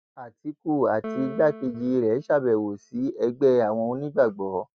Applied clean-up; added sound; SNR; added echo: neural mask model RNNoise.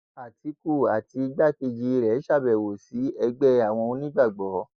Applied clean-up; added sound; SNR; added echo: neural mask model Resemble Enhance denoiser.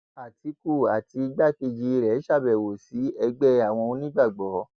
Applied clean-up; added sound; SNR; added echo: none; none; none; none.